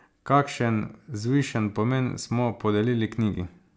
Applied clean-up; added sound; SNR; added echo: none; none; none; none.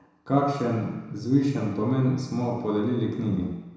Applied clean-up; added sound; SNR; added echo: none; none; none; reverberation time 1.0 s.